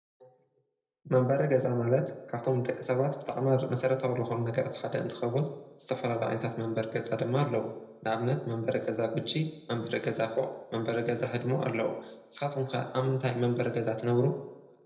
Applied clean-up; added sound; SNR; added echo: none; none; none; reverberation time 0.8 s.